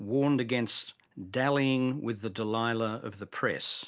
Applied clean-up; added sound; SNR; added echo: none; none; none; none.